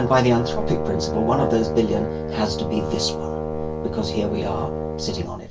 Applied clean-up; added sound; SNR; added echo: none; Brass instrument; 3 dB; reverberation time 0.2 s.